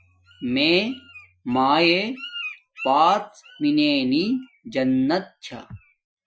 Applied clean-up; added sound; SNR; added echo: classical method Wiener filter.